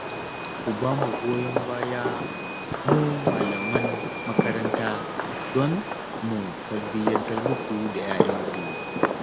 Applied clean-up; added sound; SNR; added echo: none; Fireworks; -2 dB; none.